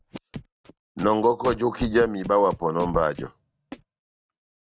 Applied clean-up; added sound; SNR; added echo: neural mask model RNNoise.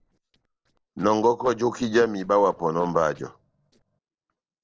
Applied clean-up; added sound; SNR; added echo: neural separator model SepFormer DNS4.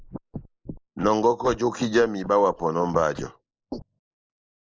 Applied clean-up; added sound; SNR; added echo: neural mask model Resemble Enhance denoiser.